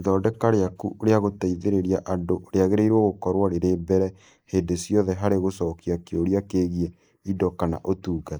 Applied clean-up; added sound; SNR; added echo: neural mask model Resemble Enhance denoiser.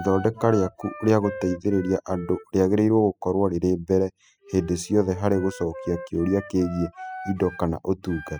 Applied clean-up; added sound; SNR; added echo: classical method spectral subtraction.